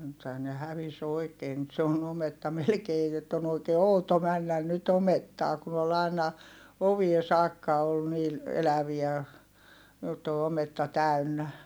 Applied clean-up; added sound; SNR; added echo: none; none; none; none.